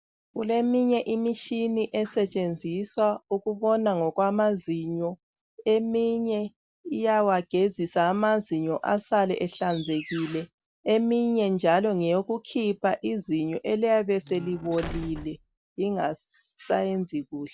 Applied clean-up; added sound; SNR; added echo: none; Slam; 13 dB; none.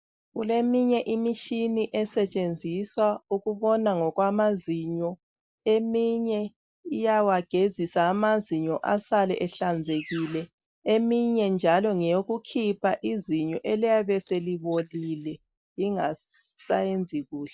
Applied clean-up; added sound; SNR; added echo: neural mask model Resemble Enhance denoiser.